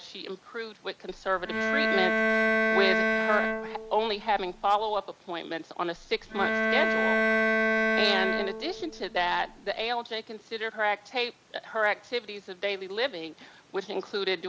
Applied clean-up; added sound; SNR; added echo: none; Bowed string instrument; -3 dB; none.